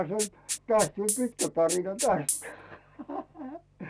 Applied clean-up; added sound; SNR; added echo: none; Rattle (instrument); 0 dB; none.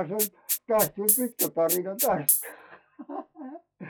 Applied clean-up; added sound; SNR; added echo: classical method log-MMSE.